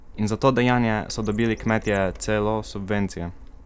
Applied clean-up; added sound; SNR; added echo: none; Printer; 15 dB; none.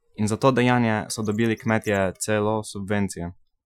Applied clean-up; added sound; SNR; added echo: classical method Wiener filter.